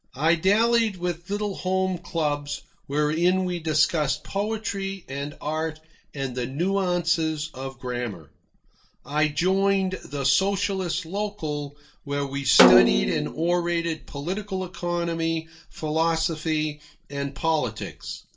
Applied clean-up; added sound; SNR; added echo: none; Snare drum; -2 dB; reverberation time 0.2 s.